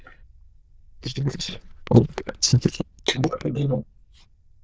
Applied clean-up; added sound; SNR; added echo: neural diffusion model UNIVERSE++.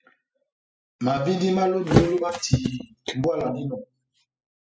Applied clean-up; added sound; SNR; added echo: classical method spectral subtraction.